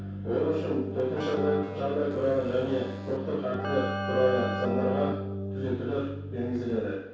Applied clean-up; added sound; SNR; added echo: none; Keyboard (musical); 4 dB; reverberation time 0.7 s.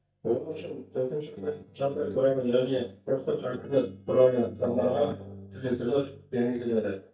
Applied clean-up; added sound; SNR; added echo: neural mask model DeepFilterNet 3.